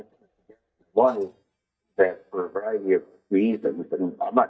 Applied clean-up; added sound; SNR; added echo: neural mask model DeepFilterNet 3.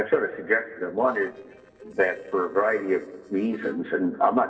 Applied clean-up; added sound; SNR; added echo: neural separator model SepFormer DNS4.